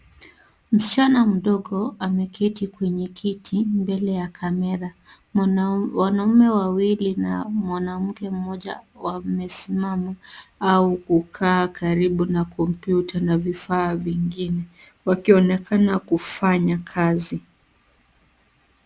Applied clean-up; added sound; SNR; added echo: none; none; none; none.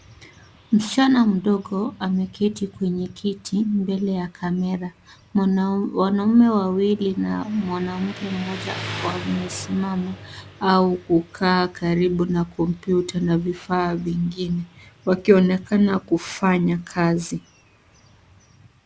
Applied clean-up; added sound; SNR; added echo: none; Motorcycle; 19 dB; none.